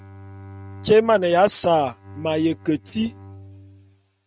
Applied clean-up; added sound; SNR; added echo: neural mask model RNNoise.